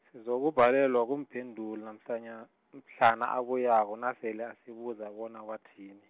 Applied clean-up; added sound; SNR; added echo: none; none; none; none.